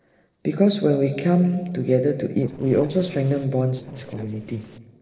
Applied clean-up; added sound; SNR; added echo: neural separator model SepFormer DNS4.